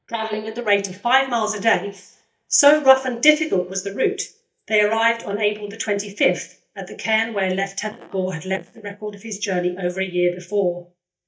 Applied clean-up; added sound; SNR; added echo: neural mask model DeepFilterNet 3.